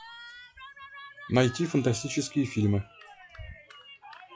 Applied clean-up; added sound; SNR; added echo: classical method log-MMSE.